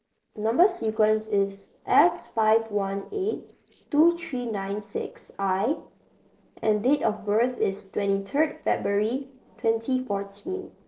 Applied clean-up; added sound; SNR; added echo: neural separator model SepFormer DNS4.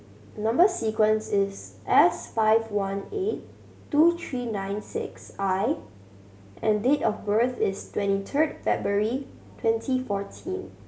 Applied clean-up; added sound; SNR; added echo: none; none; none; none.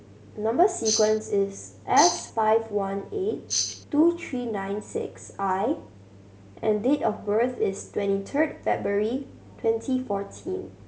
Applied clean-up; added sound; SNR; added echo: none; Tambourine; 2 dB; none.